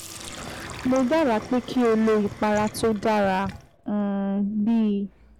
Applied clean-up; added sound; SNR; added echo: none; Sink (filling or washing); 16 dB; none.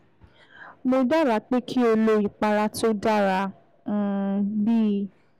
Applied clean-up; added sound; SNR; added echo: none; none; none; none.